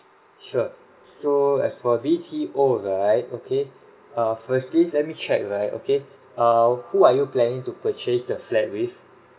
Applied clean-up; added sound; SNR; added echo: none; none; none; none.